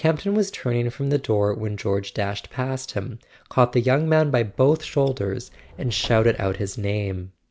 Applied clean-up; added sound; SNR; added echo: none; Subway, metro, underground; 20 dB; none.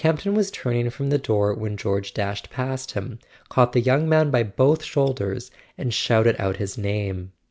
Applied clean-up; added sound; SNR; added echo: none; none; none; none.